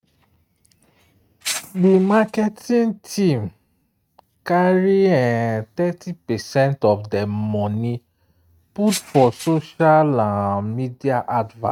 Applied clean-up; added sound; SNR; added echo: neural mask model RNNoise.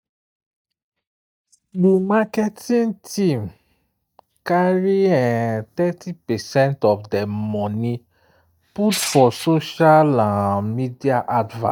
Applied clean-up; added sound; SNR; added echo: neural mask model DeepFilterNet 3.